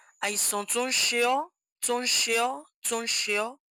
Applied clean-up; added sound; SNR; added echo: none; none; none; none.